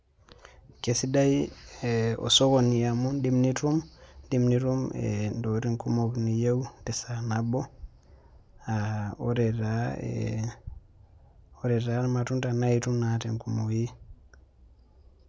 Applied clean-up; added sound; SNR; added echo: none; none; none; none.